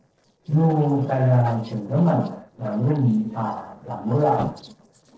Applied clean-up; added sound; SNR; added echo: neural separator model SepFormer DNS4.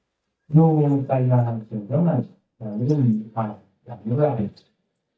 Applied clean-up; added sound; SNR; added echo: neural mask model DeepFilterNet 3.